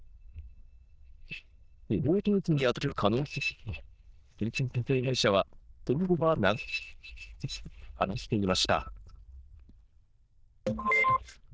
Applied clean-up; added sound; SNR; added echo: neural diffusion model UNIVERSE++.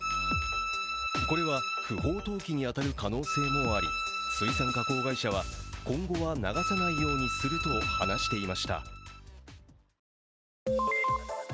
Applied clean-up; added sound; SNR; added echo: none; Bowed string instrument; 0 dB; none.